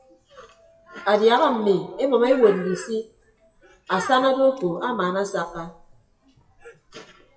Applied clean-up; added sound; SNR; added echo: classical method WPE with log-MMSE.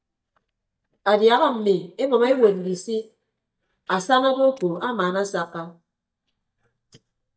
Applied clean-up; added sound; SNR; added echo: neural mask model DeepFilterNet 3.